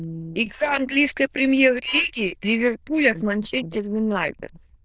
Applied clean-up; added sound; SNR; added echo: neural diffusion model UNIVERSE++.